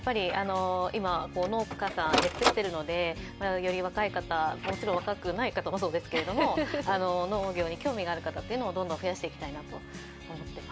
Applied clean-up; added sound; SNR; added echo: none; Printer; 8 dB; none.